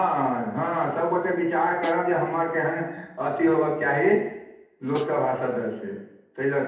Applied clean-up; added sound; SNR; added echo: none; Snare drum; 17 dB; reverberation time 0.8 s.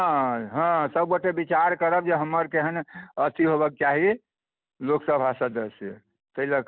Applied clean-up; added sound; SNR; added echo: none; none; none; none.